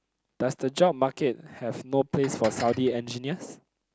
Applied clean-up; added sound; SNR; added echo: none; Dishes, pots, and pans; 14 dB; none.